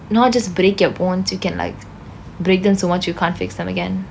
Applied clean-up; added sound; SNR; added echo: none; none; none; none.